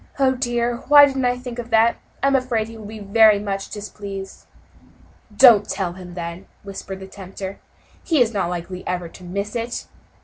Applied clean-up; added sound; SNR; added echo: none; none; none; none.